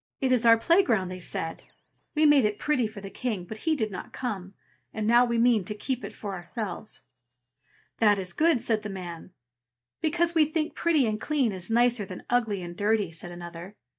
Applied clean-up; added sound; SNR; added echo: neural mask model DeepFilterNet 3.